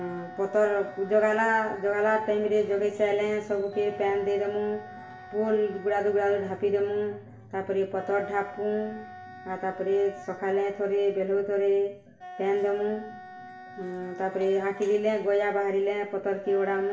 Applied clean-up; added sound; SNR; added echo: none; Wind instrument, woodwind instrument; 18 dB; reverberation time 0.7 s.